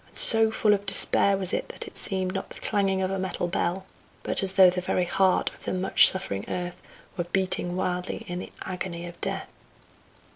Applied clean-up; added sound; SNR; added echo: none; none; none; none.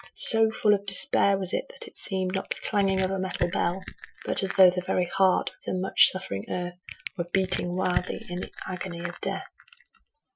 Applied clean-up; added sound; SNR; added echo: classical method Wiener filter.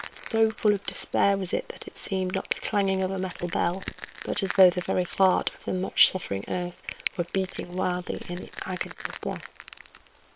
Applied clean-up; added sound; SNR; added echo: neural separator model SepFormer WHAM!.